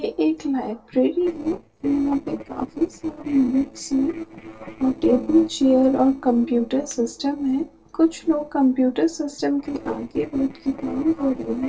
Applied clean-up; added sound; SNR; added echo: neural separator model SepFormer DNS4.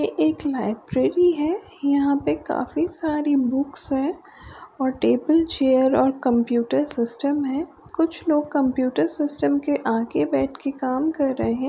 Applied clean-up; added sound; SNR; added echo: none; none; none; none.